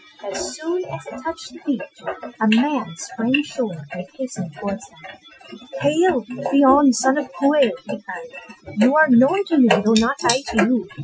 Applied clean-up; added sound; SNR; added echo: classical method Wiener filter.